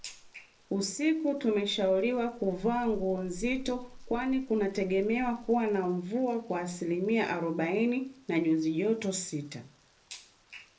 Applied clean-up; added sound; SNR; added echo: none; Rain; 19 dB; reverberation time 0.3 s.